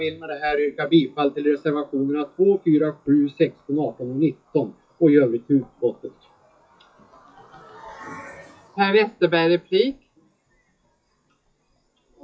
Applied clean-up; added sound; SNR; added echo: classical method WPE with log-MMSE.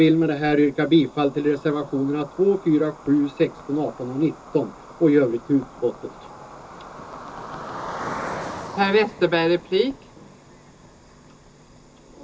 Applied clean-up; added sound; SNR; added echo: none; Cricket; 15 dB; reverberation time 0.2 s.